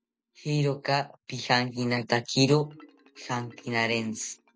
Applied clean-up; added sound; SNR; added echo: neural mask model DeepFilterNet 3.